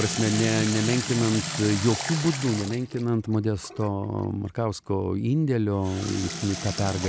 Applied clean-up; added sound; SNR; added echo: none; Sink (filling or washing) / Water tap, faucet; 8 dB; none.